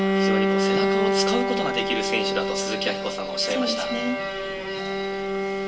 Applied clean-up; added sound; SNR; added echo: none; Bowed string instrument; -4 dB; reverberation time 0.2 s.